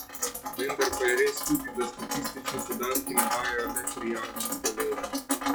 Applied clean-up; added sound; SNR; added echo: classical method log-MMSE.